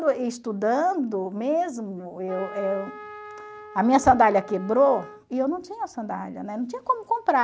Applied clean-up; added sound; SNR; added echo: none; Trumpet; 17 dB; none.